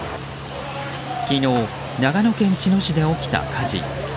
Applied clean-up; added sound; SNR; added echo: none; none; none; none.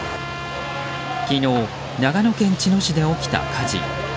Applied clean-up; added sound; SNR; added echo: none; Trumpet; 13 dB; none.